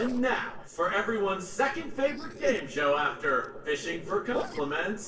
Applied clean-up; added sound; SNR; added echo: neural separator model SepFormer DNS4.